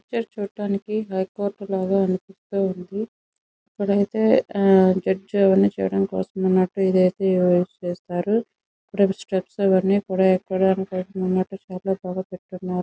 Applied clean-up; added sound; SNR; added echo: none; none; none; none.